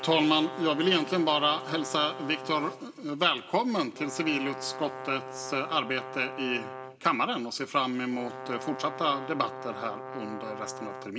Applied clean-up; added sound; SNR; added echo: none; Brass instrument; 11 dB; reverberation time 1.7 s.